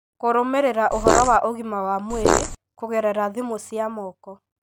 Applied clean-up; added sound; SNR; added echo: none; Fart; -3 dB; none.